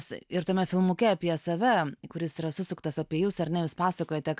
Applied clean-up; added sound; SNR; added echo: none; none; none; none.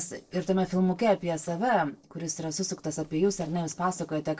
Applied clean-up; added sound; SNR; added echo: neural separator model SepFormer DNS4.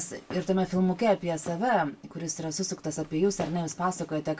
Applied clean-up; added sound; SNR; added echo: none; Walk, footsteps; 19 dB; reverberation time 0.2 s.